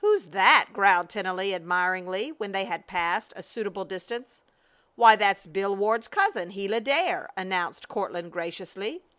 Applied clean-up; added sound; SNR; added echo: none; none; none; none.